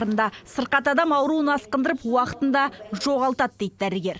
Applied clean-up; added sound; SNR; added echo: none; none; none; none.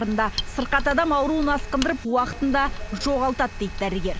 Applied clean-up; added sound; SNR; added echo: none; Engine + Mechanisms; 8 dB; none.